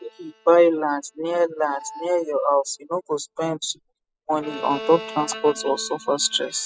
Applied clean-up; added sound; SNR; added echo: classical method spectral subtraction.